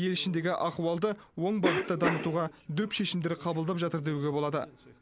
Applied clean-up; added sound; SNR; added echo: none; Cough; 8 dB; none.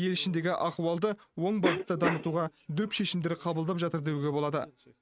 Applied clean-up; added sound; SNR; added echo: neural mask model RNNoise.